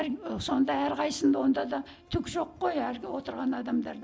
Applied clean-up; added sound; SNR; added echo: none; none; none; none.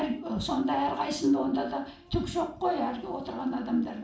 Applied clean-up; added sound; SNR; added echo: none; none; none; reverberation time 0.4 s.